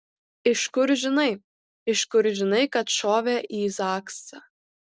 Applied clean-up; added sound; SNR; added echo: none; none; none; none.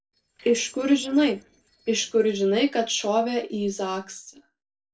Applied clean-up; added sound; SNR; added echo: neural separator model SepFormer DNS4.